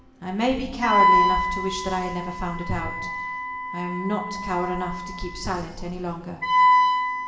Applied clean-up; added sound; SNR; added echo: none; Wind instrument, woodwind instrument; -4 dB; reverberation time 1.1 s.